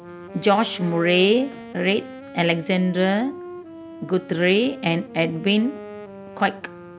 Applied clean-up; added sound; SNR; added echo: none; Wind instrument, woodwind instrument; 15 dB; none.